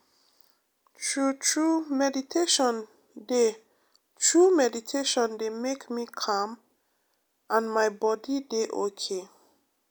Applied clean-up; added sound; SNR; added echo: none; none; none; none.